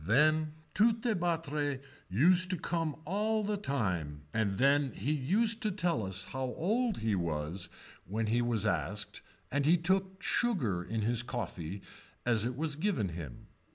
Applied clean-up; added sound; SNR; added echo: none; none; none; none.